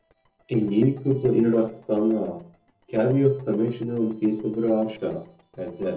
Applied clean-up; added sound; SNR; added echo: neural separator model SepFormer DNS4.